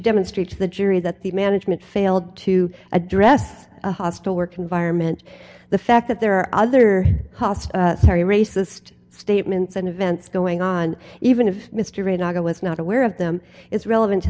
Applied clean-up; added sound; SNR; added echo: none; none; none; none.